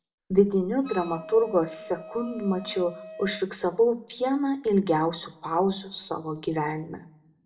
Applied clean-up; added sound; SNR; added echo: none; Wind instrument, woodwind instrument; 17 dB; reverberation time 0.4 s.